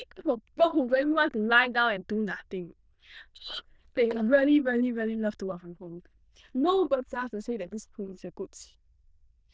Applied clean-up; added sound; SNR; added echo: neural diffusion model UNIVERSE++.